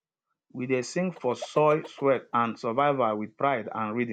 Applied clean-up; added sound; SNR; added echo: none; Chicken, rooster; 17 dB; none.